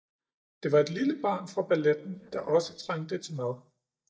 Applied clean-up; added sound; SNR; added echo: neural mask model DeepFilterNet 3.